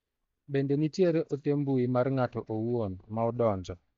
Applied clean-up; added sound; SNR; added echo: neural mask model DeepFilterNet 3.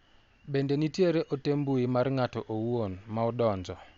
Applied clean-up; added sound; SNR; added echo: none; none; none; none.